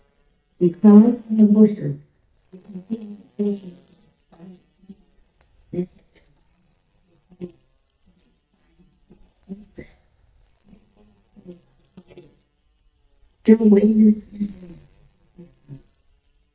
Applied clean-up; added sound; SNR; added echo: neural mask model DeepFilterNet 3.